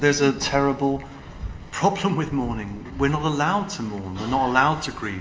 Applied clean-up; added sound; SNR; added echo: none; none; none; reverberation time 0.7 s.